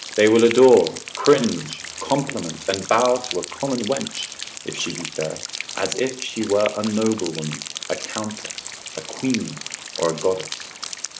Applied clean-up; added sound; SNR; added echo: none; Rain; 10 dB; none.